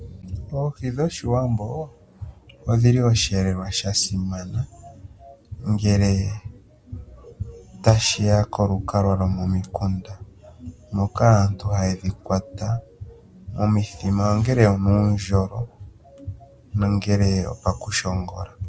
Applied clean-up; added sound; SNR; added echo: none; none; none; none.